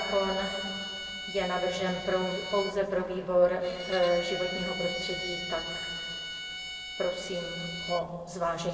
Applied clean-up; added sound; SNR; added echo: none; Bowed string instrument; 7 dB; reverberation time 2.0 s.